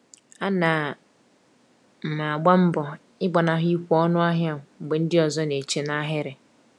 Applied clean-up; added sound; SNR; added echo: none; none; none; none.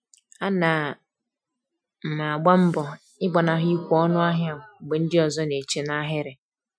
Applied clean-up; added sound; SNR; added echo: classical method Wiener filter.